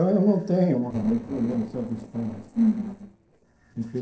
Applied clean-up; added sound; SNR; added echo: neural separator model SepFormer DNS4.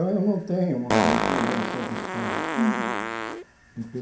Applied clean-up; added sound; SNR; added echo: none; Fart; 0 dB; reverberation time 0.5 s.